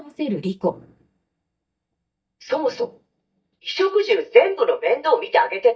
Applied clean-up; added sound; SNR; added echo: neural mask model DeepFilterNet 3.